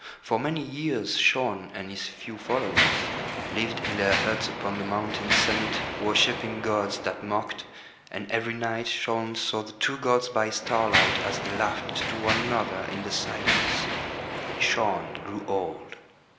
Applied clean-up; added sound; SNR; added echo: none; Mechanisms; 2 dB; none.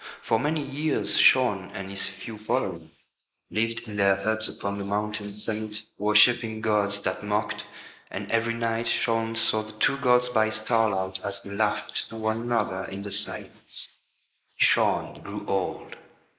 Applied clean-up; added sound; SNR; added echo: neural mask model Resemble Enhance denoiser.